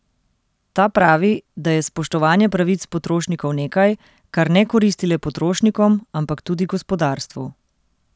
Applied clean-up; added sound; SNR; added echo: none; none; none; none.